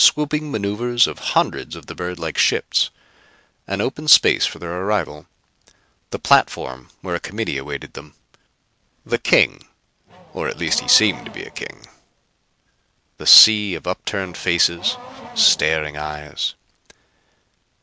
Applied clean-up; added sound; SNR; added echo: none; Race car, auto racing / Accelerating, revving, vroom; 18 dB; none.